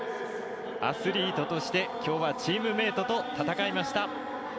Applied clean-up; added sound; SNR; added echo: none; none; none; none.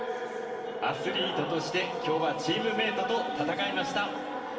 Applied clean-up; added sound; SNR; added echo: none; none; none; reverberation time 2.2 s.